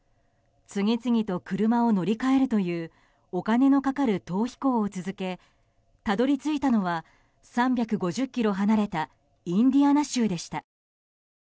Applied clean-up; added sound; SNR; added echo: none; none; none; none.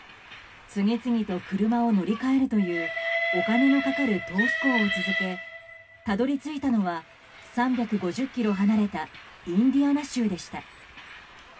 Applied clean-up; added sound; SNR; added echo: none; Train; 8 dB; reverberation time 0.4 s.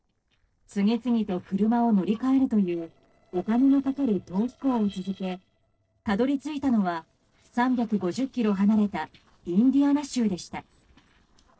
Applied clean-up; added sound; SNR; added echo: neural separator model SepFormer DNS4.